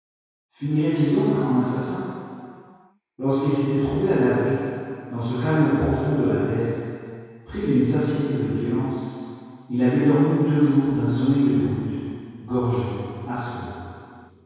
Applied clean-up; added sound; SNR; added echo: none; none; none; reverberation time 2.2 s.